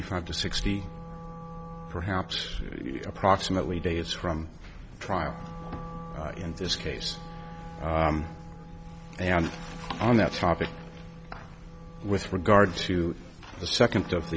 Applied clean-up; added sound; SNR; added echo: none; Wind instrument, woodwind instrument; 15 dB; none.